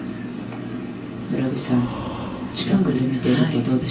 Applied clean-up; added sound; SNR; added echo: none; Breathing; 17 dB; reverberation time 0.2 s.